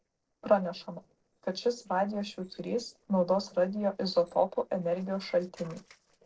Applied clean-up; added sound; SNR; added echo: neural separator model SepFormer DNS4.